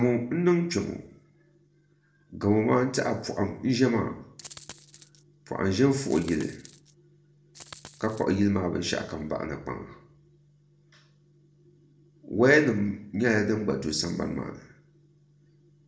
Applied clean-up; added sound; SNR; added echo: neural separator model SepFormer DNS4.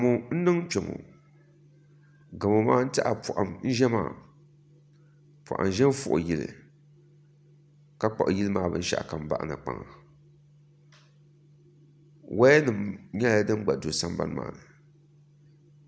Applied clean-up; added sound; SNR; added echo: none; none; none; none.